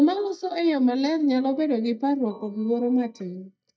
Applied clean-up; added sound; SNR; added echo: neural mask model DeepFilterNet 3.